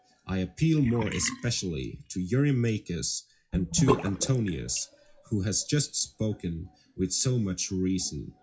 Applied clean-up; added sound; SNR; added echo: classical method WPE with log-MMSE.